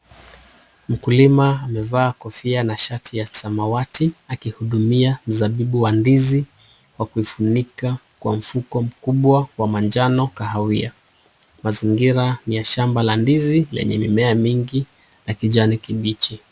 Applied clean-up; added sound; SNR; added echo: none; none; none; none.